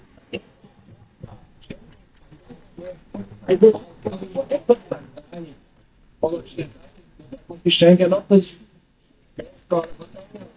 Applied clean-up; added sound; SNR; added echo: neural mask model DeepFilterNet 3.